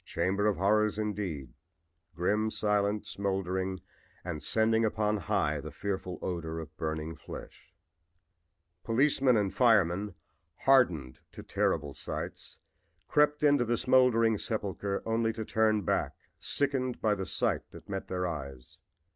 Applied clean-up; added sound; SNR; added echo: none; none; none; none.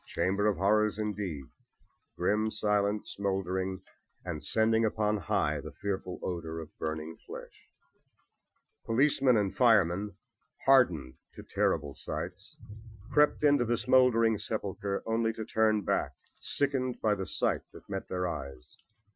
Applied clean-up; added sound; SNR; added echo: classical method Wiener filter.